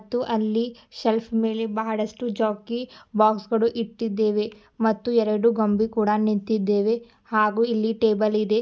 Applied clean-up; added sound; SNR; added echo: none; none; none; none.